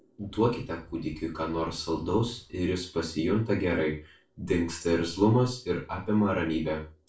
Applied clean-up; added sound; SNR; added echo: neural separator model SepFormer DNS4.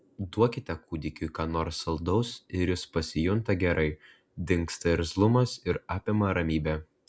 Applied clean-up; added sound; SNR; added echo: none; none; none; none.